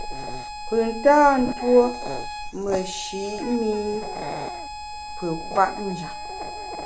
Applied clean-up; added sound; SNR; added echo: none; Harmonica + Dog; 8 dB; none.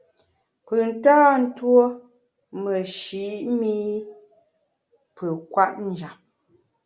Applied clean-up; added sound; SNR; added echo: none; none; none; none.